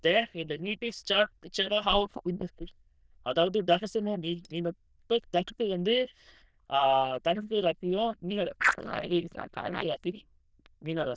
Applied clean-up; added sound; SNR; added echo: neural diffusion model UNIVERSE++.